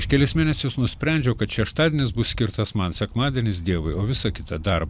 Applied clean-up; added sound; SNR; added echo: none; Rattle; 13 dB; none.